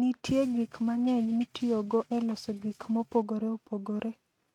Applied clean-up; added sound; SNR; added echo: neural mask model RNNoise.